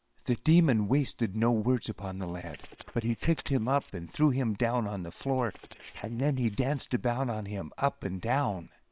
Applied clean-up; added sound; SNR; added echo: neural separator model SepFormer WHAM!.